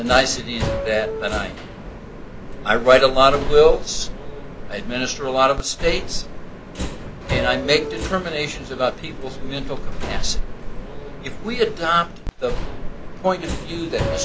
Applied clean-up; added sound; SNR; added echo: none; Subway, metro, underground; 4 dB; none.